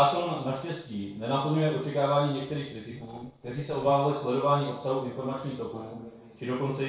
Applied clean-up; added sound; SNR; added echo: neural separator model SepFormer DNS4.